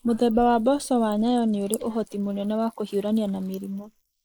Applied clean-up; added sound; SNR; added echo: neural mask model Resemble Enhance denoiser.